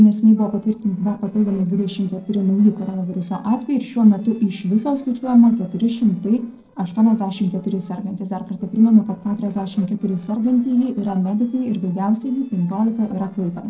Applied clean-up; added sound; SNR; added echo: neural separator model SepFormer DNS4.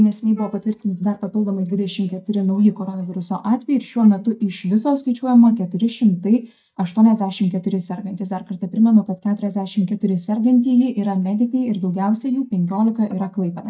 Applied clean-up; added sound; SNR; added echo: neural mask model DeepFilterNet 3.